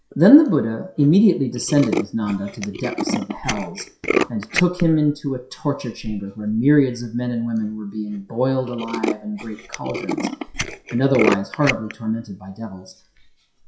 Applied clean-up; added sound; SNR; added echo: classical method WPE with log-MMSE.